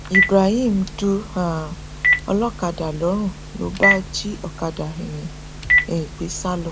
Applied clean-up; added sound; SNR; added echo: none; Telephone; 1 dB; none.